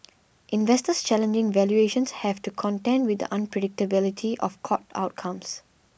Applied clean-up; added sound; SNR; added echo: none; none; none; none.